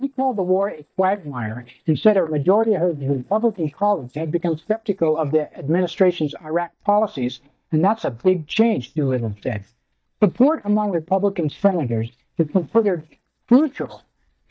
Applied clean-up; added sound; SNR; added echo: neural mask model DeepFilterNet 3.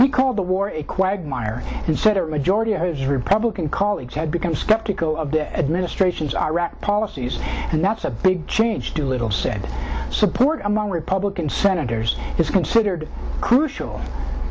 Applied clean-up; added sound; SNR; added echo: none; none; none; none.